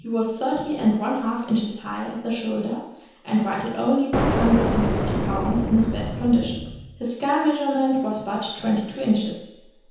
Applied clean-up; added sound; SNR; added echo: none; Explosion; 1 dB; reverberation time 0.9 s.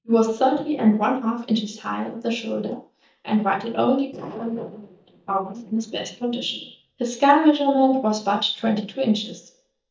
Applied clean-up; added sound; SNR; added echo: neural mask model DeepFilterNet 3.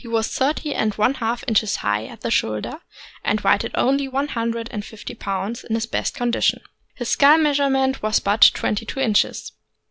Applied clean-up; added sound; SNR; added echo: none; none; none; none.